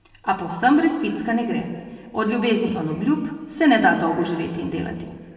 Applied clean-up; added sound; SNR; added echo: none; none; none; reverberation time 1.7 s.